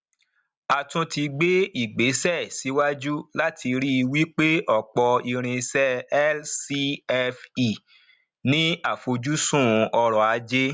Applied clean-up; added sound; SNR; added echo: none; none; none; none.